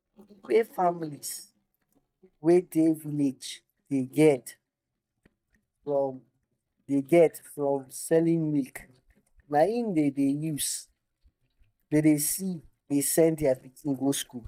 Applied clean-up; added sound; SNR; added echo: neural mask model DeepFilterNet 3.